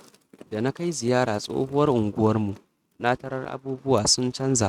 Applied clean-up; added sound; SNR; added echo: neural mask model RNNoise.